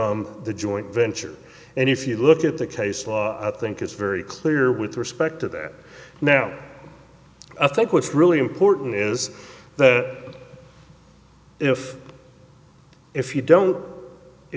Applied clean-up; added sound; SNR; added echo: none; none; none; none.